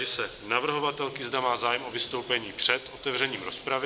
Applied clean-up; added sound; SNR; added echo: none; none; none; none.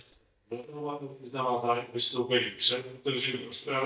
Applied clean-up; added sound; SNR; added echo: neural mask model DeepFilterNet 3.